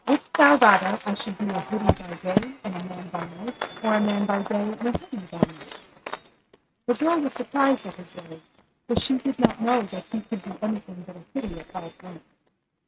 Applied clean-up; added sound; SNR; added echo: neural mask model RNNoise.